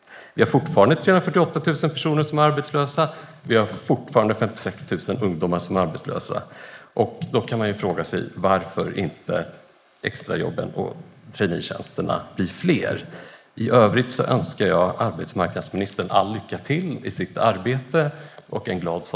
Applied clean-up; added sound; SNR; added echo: neural mask model Resemble Enhance denoiser.